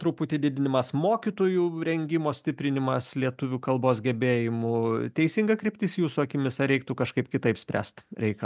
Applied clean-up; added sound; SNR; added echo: none; none; none; none.